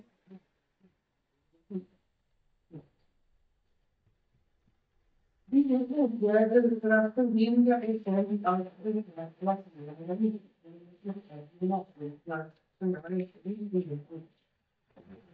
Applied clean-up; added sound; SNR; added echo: neural mask model DeepFilterNet 3.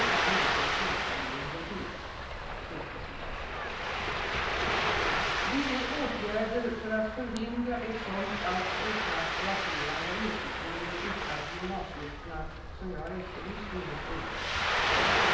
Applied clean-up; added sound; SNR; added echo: none; Ocean; -5 dB; reverberation time 0.9 s.